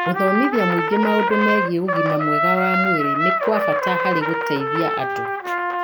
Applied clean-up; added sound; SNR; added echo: none; Trumpet; -1 dB; none.